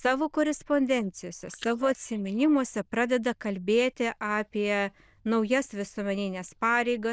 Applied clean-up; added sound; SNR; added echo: neural diffusion model UNIVERSE++.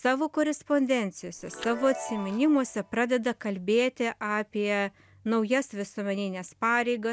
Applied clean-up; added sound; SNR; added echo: none; Chime; 16 dB; none.